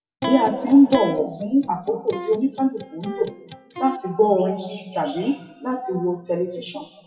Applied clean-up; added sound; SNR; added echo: classical method WPE with log-MMSE.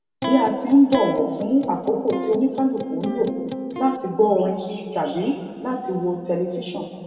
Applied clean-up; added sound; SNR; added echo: none; Electric guitar; 7 dB; reverberation time 2.0 s.